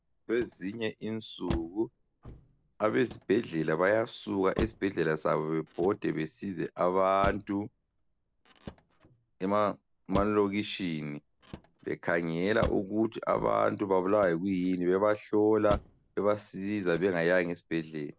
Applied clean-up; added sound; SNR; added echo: none; Motor vehicle (road); 15 dB; none.